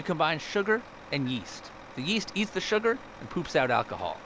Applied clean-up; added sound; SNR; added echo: none; Truck; 17 dB; none.